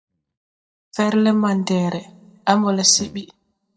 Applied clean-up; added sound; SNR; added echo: neural mask model DeepFilterNet 3.